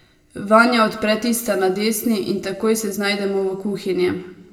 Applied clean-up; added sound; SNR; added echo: none; none; none; reverberation time 1.0 s.